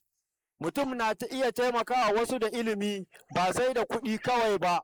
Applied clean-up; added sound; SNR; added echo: neural mask model Resemble Enhance denoiser.